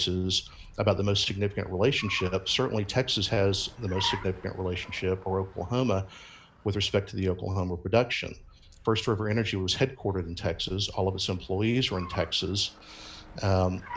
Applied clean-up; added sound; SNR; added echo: none; Car; 18 dB; none.